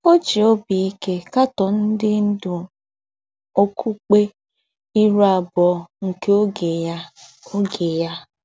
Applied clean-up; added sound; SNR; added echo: none; none; none; none.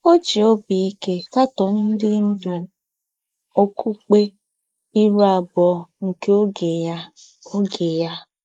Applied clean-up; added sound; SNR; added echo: neural mask model Resemble Enhance denoiser.